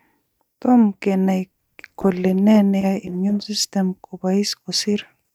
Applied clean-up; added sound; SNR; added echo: neural mask model DeepFilterNet 3.